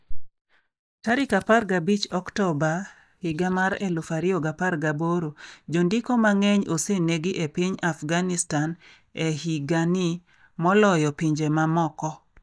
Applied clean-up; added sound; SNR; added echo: neural mask model DeepFilterNet 3.